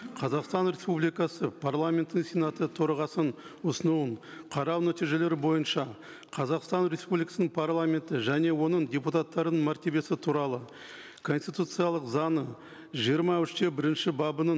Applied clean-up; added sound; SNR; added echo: none; none; none; none.